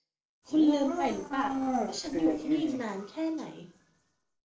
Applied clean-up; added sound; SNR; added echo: neural separator model SepFormer DNS4.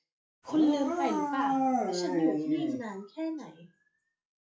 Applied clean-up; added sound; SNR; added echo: classical method WPE with log-MMSE.